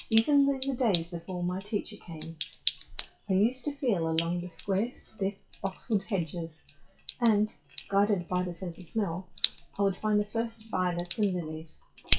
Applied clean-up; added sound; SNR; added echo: classical method WPE with log-MMSE.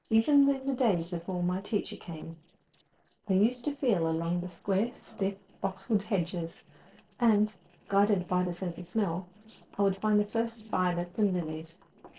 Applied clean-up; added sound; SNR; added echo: neural separator model SepFormer DNS4.